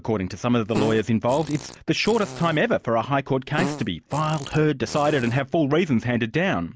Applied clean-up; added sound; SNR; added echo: none; Fart; 13 dB; none.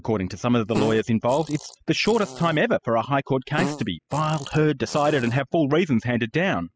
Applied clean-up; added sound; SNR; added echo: classical method spectral subtraction.